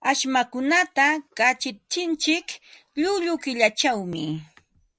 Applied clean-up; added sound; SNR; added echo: none; none; none; none.